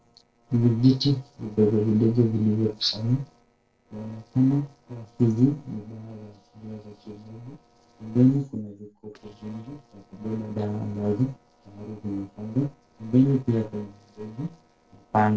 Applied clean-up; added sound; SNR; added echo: neural separator model SepFormer DNS4.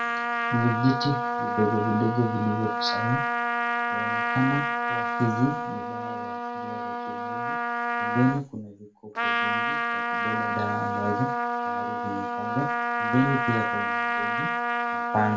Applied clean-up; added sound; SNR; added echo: none; Trumpet; -2 dB; reverberation time 0.3 s.